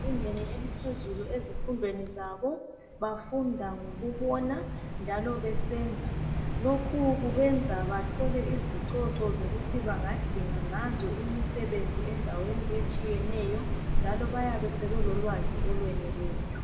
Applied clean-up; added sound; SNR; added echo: none; Cricket; -3 dB; reverberation time 1.2 s.